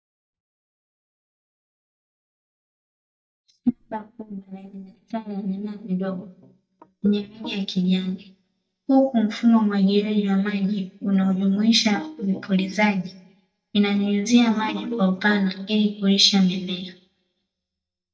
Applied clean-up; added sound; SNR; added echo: neural mask model DeepFilterNet 3.